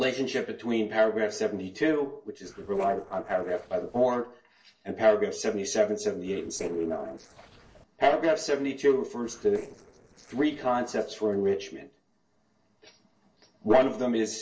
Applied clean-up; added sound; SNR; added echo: neural separator model SepFormer DNS4.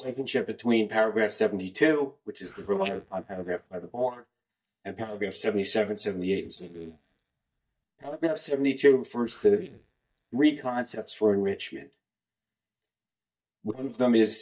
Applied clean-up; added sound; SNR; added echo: neural mask model DeepFilterNet 3.